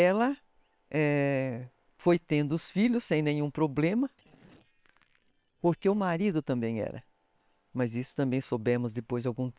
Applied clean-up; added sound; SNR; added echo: neural separator model SepFormer WHAM!.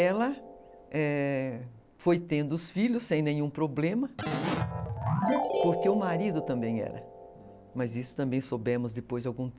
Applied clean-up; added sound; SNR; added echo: none; Keyboard (musical); 5 dB; none.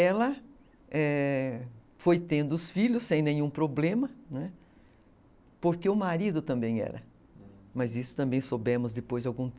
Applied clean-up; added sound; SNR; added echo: none; none; none; none.